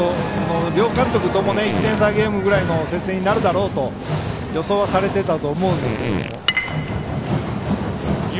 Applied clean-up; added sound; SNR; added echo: none; Fart; 8 dB; none.